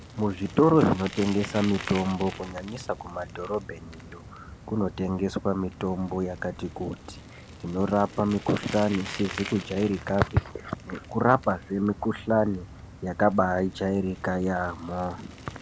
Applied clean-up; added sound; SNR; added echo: none; Bicycle; 15 dB; none.